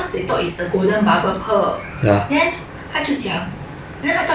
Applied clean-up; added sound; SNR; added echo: none; none; none; none.